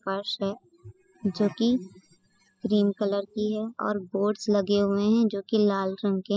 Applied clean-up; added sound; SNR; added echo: classical method spectral subtraction.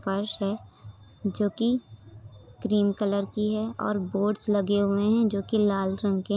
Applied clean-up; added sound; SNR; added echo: none; none; none; none.